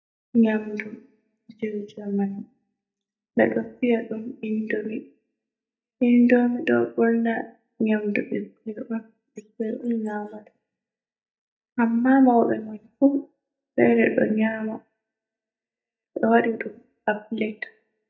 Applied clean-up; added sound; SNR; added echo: neural mask model DeepFilterNet 3.